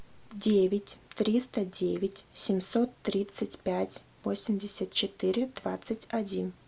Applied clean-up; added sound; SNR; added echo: none; none; none; none.